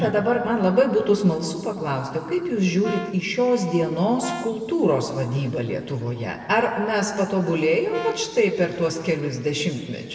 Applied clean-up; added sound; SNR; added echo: none; Brass instrument; 15 dB; reverberation time 1.9 s.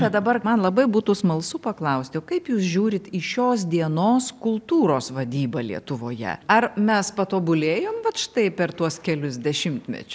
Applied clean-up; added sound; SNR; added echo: none; none; none; none.